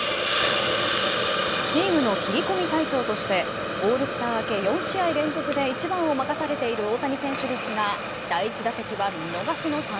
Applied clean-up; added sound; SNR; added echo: none; Hiss; 1 dB; none.